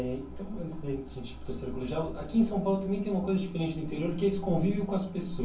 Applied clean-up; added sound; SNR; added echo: none; none; none; reverberation time 0.2 s.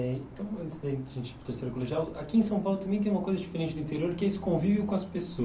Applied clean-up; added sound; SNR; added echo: none; none; none; none.